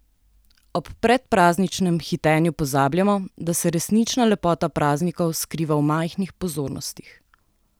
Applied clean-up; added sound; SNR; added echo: none; none; none; none.